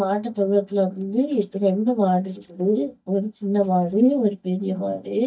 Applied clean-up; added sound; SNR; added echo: neural mask model DeepFilterNet 3.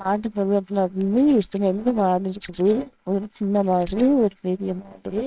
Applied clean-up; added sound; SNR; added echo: neural separator model SepFormer WHAMR!.